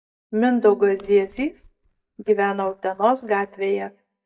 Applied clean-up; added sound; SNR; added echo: neural mask model DeepFilterNet 3.